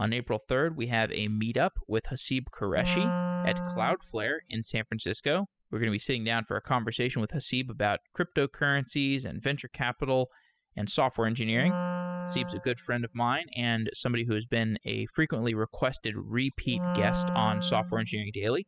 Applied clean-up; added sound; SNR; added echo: classical method spectral subtraction.